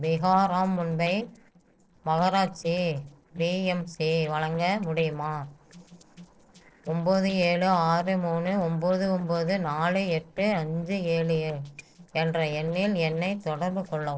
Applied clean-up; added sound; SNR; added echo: neural separator model SepFormer DNS4.